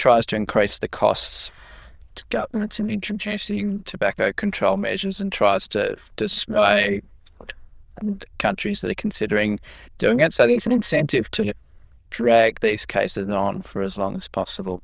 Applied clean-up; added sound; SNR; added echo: neural diffusion model UNIVERSE++.